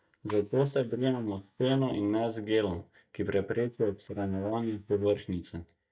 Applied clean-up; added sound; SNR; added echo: neural mask model DeepFilterNet 3.